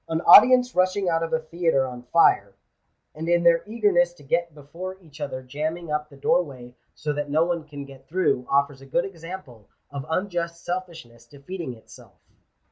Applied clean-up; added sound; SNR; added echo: none; none; none; none.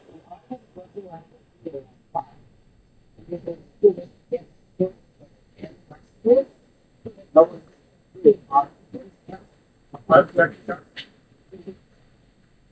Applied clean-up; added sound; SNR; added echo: neural mask model DeepFilterNet 3.